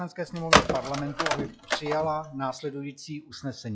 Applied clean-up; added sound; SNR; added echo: classical method log-MMSE.